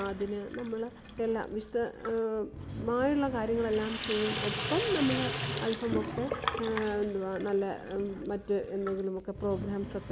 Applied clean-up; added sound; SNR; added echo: none; Sink (filling or washing); 6 dB; none.